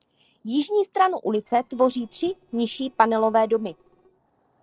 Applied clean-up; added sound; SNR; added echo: neural separator model SepFormer DNS4.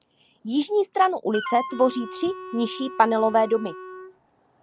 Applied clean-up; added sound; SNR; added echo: none; Wind instrument, woodwind instrument; 12 dB; none.